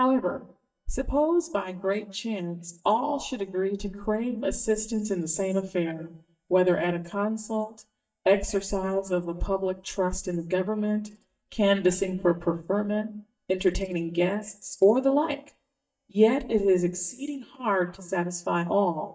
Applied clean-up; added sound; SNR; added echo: neural mask model DeepFilterNet 3.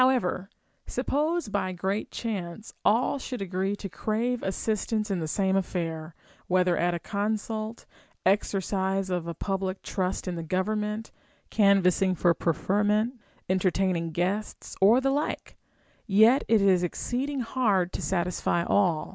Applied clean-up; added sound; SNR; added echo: none; none; none; none.